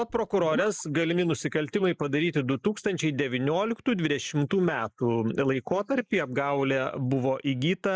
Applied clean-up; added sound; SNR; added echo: neural mask model Resemble Enhance denoiser.